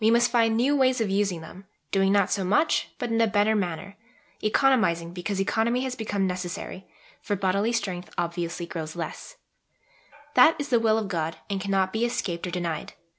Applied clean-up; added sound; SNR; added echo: none; none; none; none.